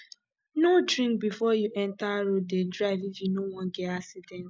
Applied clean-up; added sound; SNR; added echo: neural mask model Resemble Enhance denoiser.